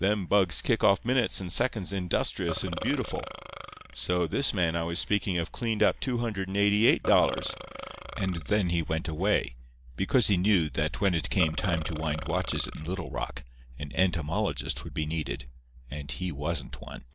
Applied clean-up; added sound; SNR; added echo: none; Burping, eructation; 11 dB; none.